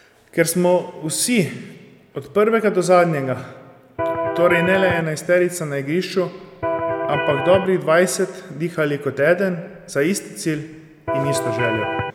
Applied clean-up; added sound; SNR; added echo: none; Electric guitar; 2 dB; none.